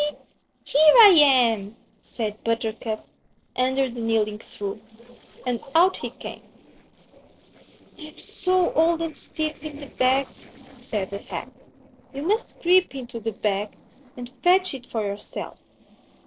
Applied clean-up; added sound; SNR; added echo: neural separator model SepFormer DNS4.